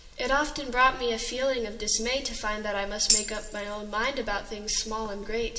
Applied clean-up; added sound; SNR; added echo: none; Tambourine; 1 dB; reverberation time 0.9 s.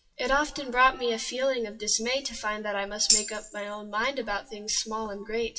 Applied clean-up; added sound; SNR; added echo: classical method WPE with log-MMSE.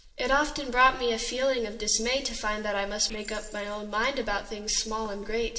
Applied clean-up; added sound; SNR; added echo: neural separator model SepFormer DNS4.